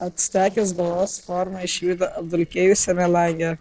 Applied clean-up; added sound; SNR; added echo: neural separator model SepFormer DNS4.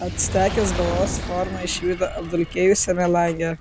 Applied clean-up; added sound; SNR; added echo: none; Fire; 8 dB; none.